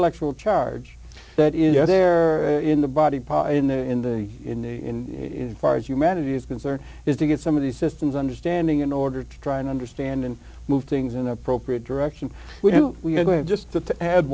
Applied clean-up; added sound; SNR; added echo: none; none; none; none.